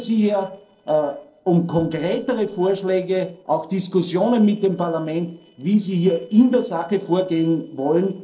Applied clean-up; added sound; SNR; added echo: neural separator model SepFormer DNS4.